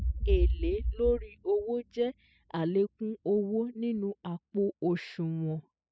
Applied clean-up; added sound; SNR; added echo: classical method spectral subtraction.